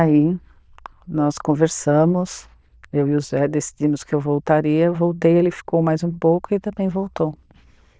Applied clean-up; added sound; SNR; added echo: neural diffusion model UNIVERSE++.